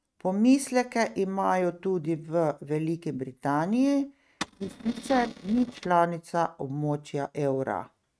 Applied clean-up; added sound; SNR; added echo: neural mask model RNNoise.